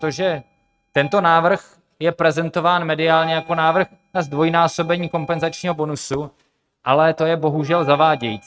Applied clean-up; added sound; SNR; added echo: neural mask model RNNoise.